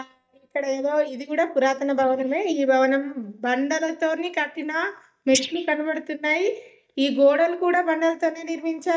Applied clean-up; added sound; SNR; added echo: neural mask model DeepFilterNet 3.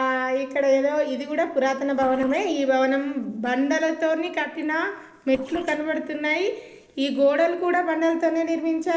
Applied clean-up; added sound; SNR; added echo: neural separator model SepFormer DNS4.